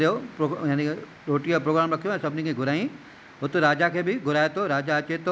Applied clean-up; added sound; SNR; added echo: none; none; none; none.